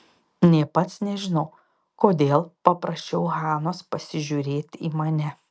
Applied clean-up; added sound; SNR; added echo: none; none; none; none.